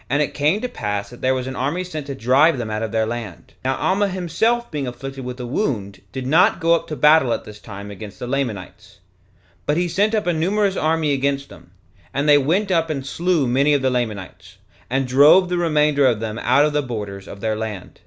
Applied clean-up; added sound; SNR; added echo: none; none; none; none.